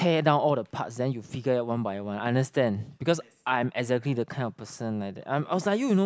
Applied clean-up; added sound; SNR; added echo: none; none; none; none.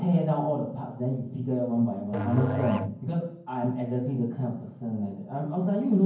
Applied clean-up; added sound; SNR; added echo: none; Musical instrument; 9 dB; reverberation time 0.9 s.